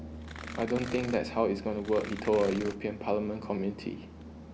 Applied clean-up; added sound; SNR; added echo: none; Brass instrument + Tearing; 12 dB; none.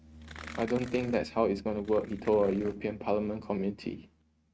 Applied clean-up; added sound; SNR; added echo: neural mask model RNNoise.